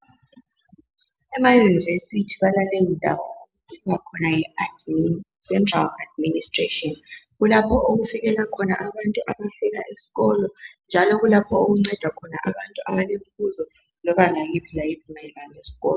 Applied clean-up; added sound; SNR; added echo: none; none; none; none.